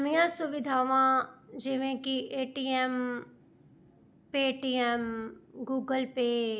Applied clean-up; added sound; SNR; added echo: none; none; none; none.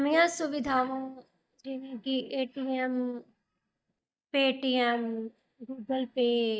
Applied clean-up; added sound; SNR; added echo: neural mask model DeepFilterNet 3.